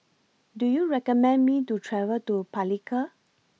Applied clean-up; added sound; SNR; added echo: none; none; none; none.